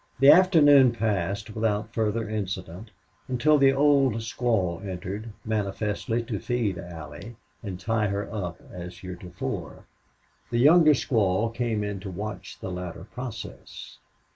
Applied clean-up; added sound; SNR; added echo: none; none; none; none.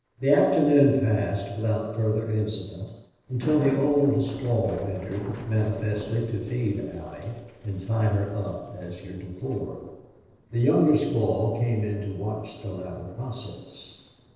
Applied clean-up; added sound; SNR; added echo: neural separator model SepFormer DNS4.